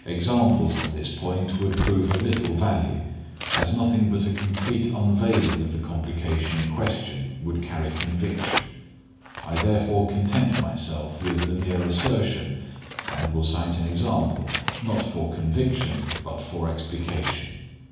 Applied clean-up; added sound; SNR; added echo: none; Tearing; 9 dB; reverberation time 1.0 s.